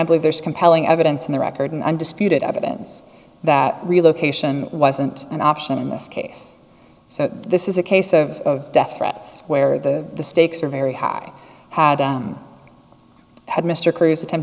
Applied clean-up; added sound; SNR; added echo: none; none; none; none.